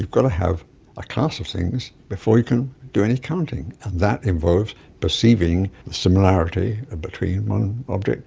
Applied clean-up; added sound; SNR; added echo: none; none; none; none.